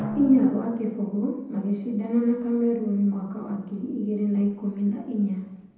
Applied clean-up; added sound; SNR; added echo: none; Drum; 14 dB; reverberation time 0.9 s.